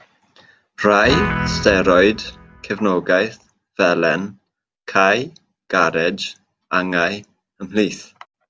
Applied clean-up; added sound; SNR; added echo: none; Guitar; 6 dB; none.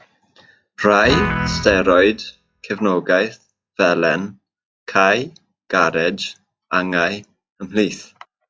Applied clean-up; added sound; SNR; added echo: classical method log-MMSE.